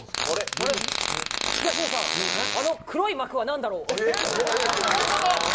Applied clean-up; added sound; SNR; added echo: none; Fart; 2 dB; none.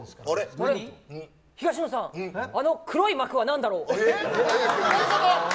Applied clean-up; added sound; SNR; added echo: none; none; none; none.